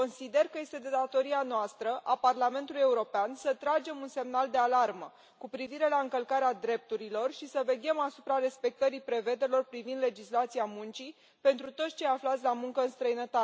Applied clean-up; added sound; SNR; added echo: none; none; none; none.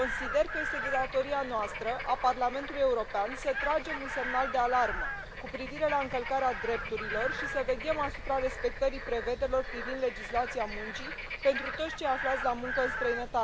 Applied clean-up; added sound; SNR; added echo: none; Bird / Frog + Chicken, rooster; 5 dB; none.